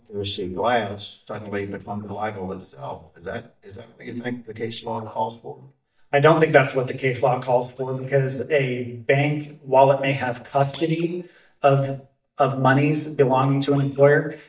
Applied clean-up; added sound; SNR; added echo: neural mask model DeepFilterNet 3.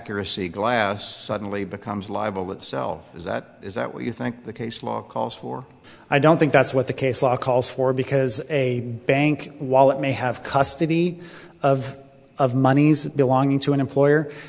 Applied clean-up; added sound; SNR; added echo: none; none; none; none.